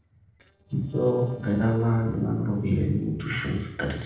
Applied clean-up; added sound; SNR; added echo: neural separator model SepFormer DNS4.